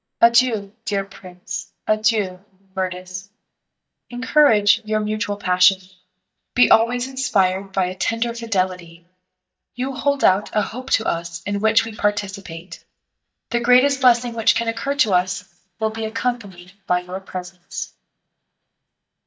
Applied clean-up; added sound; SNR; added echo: neural mask model DeepFilterNet 3.